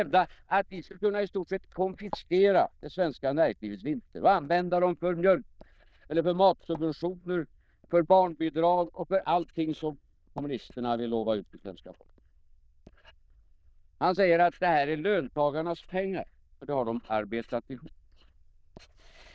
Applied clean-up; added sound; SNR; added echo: neural diffusion model UNIVERSE++.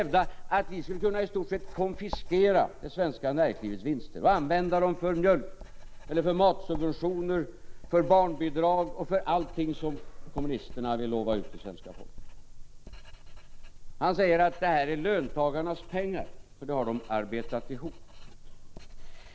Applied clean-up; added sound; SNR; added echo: none; Writing; 9 dB; none.